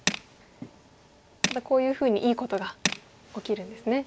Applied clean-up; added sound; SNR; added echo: none; Tools; 6 dB; none.